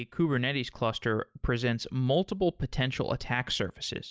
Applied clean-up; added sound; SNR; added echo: none; none; none; none.